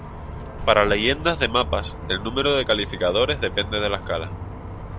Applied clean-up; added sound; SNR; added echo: none; Bus; 9 dB; none.